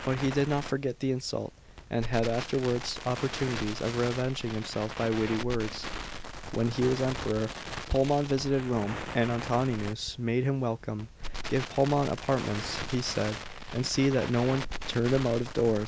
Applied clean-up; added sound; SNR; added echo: none; Crackle; 9 dB; none.